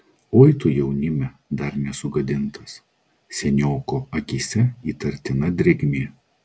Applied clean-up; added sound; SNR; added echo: none; none; none; none.